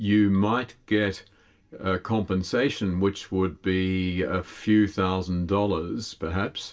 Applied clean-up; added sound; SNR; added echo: none; none; none; reverberation time 0.2 s.